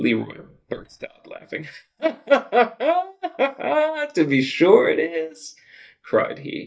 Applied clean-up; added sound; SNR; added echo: neural mask model DeepFilterNet 3.